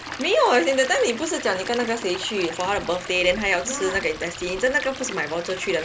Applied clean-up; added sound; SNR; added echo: none; Stream; 12 dB; none.